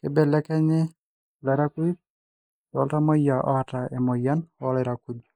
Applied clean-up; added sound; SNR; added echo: neural mask model Resemble Enhance denoiser.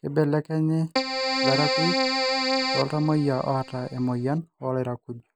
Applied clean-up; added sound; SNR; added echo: none; Keyboard (musical); 0 dB; none.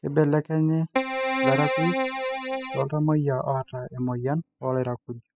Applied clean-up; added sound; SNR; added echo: classical method spectral subtraction.